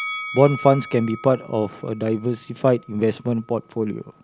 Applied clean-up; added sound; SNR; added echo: none; Bell; 15 dB; none.